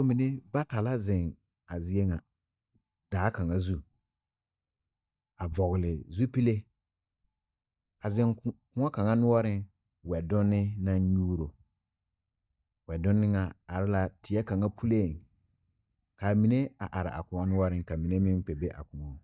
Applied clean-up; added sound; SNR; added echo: neural mask model DeepFilterNet 3.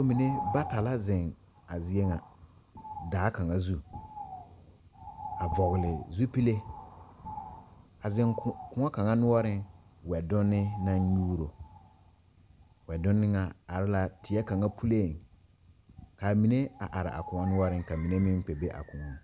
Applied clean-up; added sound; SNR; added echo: none; Bird; 14 dB; none.